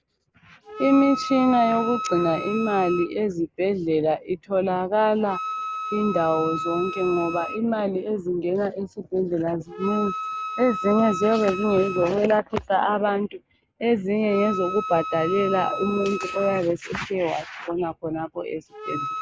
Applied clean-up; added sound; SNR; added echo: none; Wind instrument, woodwind instrument; 10 dB; none.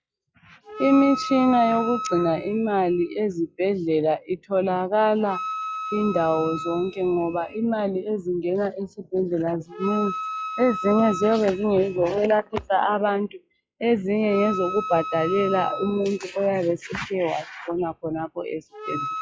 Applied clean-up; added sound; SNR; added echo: classical method log-MMSE.